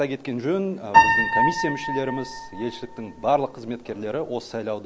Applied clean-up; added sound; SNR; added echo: none; Piano; -2 dB; none.